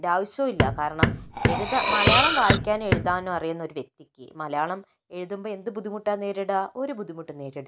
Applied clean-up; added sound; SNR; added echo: none; Hammer + Cutlery, silverware; -5 dB; none.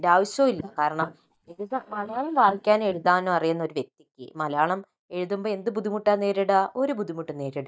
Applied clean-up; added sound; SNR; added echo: neural mask model DeepFilterNet 3.